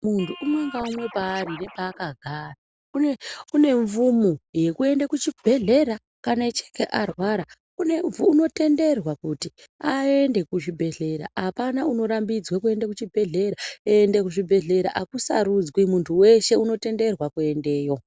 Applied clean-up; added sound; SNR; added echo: none; Scratching (performance technique); 17 dB; none.